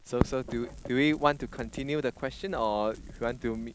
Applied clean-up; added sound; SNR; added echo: none; Crackle; 9 dB; none.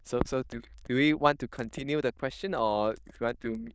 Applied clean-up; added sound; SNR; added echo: neural diffusion model UNIVERSE++.